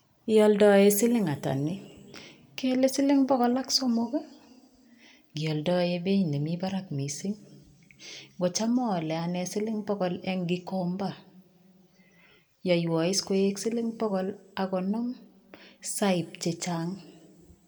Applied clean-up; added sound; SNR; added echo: none; none; none; reverberation time 1.4 s.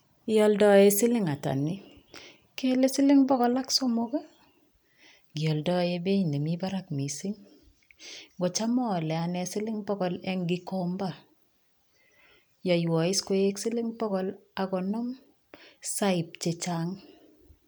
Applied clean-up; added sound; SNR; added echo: none; none; none; none.